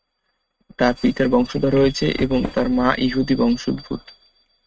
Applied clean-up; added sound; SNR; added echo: neural mask model RNNoise.